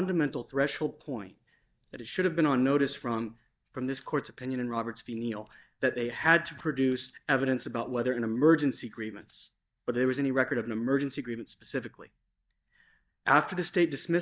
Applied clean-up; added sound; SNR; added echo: neural mask model DeepFilterNet 3.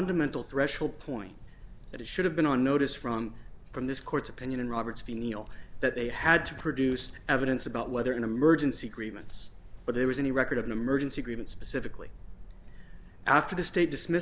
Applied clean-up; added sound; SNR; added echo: none; Wind; 16 dB; none.